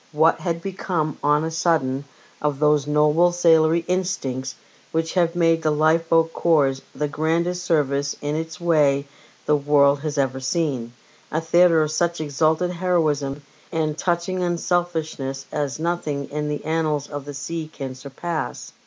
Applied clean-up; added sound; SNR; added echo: none; none; none; none.